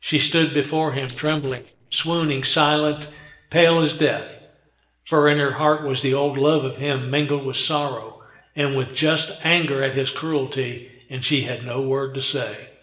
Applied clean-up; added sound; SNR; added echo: neural separator model SepFormer DNS4.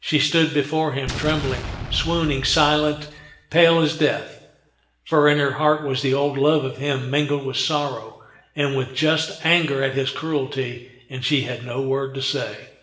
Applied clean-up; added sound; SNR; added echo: none; Explosion; 10 dB; reverberation time 0.8 s.